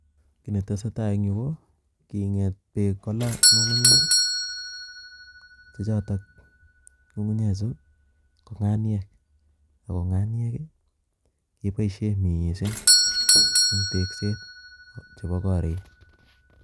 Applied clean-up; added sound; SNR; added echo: none; Doorbell; -2 dB; none.